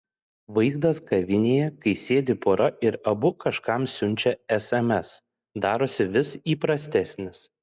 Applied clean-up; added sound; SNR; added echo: none; none; none; none.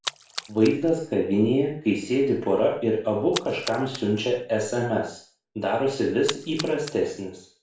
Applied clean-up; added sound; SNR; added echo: none; Splash, splatter; 13 dB; reverberation time 0.4 s.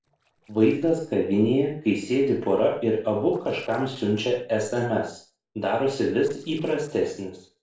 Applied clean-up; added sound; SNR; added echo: neural separator model SepFormer DNS4.